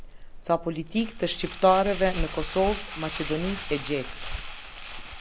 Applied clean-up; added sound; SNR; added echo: none; Crumpling, crinkling; 6 dB; none.